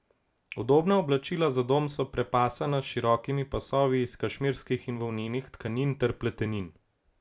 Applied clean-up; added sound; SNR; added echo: none; none; none; none.